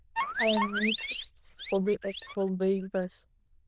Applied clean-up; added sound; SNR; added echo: neural diffusion model UNIVERSE++.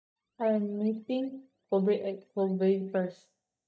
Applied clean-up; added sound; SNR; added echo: neural mask model DeepFilterNet 3.